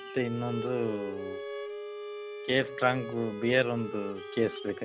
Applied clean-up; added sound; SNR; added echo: none; Wind instrument, woodwind instrument + Bowed string instrument; 8 dB; none.